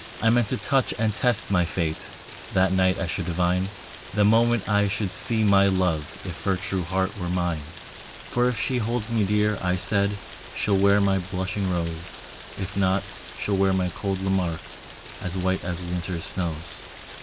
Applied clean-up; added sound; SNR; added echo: none; Rain; 16 dB; none.